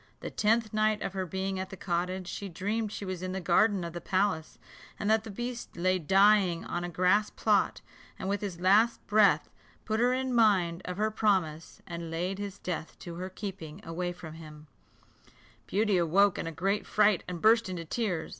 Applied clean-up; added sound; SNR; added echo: none; none; none; none.